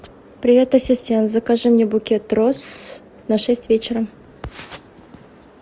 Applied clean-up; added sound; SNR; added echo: none; none; none; none.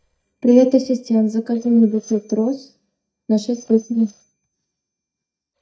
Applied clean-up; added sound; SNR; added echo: neural mask model DeepFilterNet 3.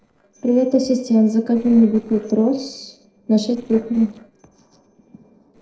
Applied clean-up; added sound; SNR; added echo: neural separator model SepFormer DNS4.